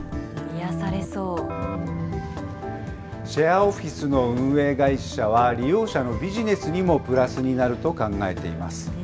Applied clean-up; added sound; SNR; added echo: none; Keyboard (musical); 12 dB; none.